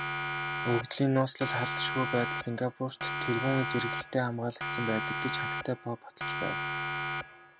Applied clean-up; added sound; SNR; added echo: none; Siren; 3 dB; none.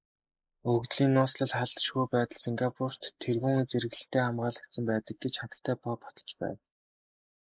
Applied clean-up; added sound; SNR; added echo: neural mask model Resemble Enhance denoiser.